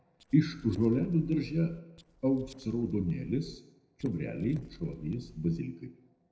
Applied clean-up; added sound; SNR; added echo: neural separator model SepFormer DNS4.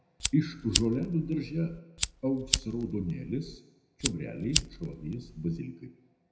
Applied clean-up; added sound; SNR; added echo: none; Fire; 2 dB; reverberation time 0.7 s.